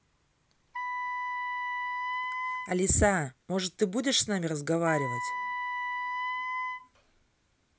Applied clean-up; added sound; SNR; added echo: none; Wind instrument, woodwind instrument; 2 dB; none.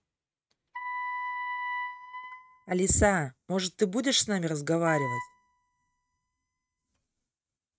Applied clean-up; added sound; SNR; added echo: neural mask model RNNoise.